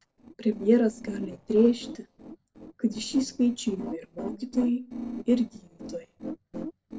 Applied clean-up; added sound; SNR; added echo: neural separator model SepFormer DNS4.